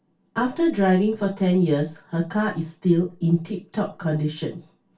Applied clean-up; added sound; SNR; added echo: none; none; none; reverberation time 0.2 s.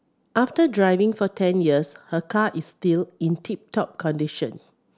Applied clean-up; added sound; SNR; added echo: none; none; none; none.